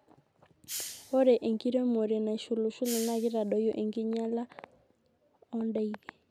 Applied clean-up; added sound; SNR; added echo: none; Hiss; 15 dB; none.